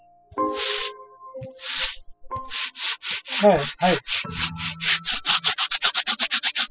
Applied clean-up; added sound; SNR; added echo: classical method spectral subtraction.